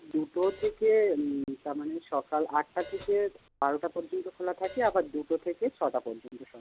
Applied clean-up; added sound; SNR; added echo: none; Hi-hat; 17 dB; none.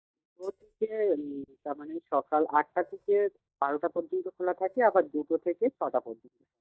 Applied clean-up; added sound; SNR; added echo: neural mask model DeepFilterNet 3.